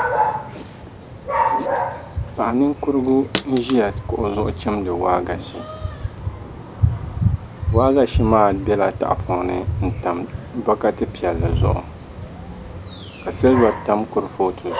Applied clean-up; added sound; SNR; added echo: none; Dog; 3 dB; none.